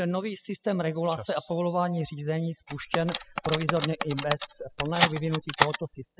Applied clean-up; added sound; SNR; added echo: classical method spectral subtraction.